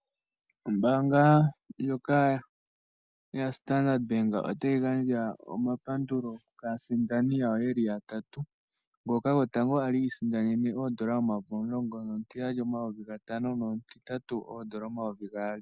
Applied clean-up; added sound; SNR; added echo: none; none; none; none.